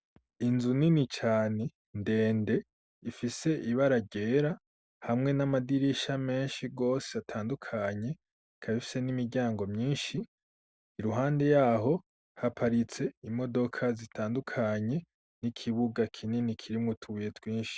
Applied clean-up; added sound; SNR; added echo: none; none; none; none.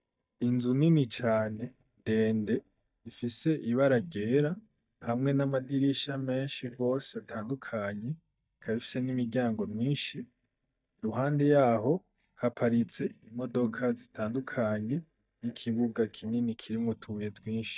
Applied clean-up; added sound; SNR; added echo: neural mask model DeepFilterNet 3.